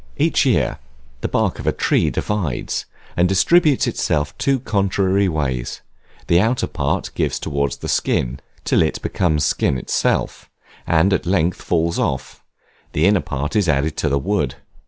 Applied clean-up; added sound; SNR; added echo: none; none; none; none.